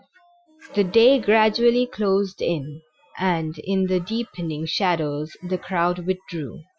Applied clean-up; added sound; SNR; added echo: classical method Wiener filter.